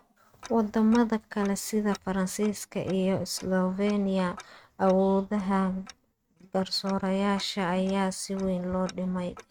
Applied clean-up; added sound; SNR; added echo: neural mask model RNNoise.